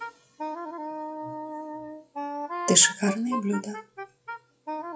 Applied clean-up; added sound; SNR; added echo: classical method log-MMSE.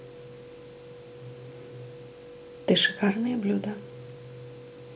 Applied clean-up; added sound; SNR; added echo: none; none; none; none.